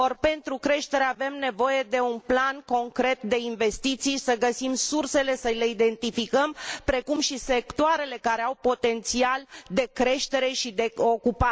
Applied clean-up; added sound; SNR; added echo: none; none; none; none.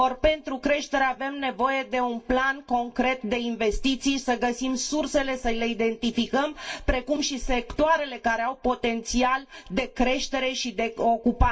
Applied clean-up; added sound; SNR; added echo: none; none; none; reverberation time 0.1 s.